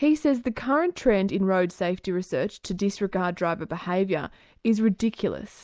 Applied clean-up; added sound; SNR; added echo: none; none; none; none.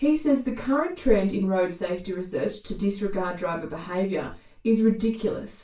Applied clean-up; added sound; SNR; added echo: none; none; none; reverberation time 0.2 s.